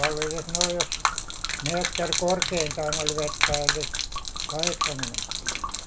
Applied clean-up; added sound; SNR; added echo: none; Gurgling / Liquid; -3 dB; none.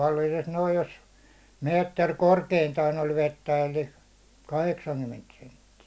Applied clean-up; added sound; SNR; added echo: none; none; none; none.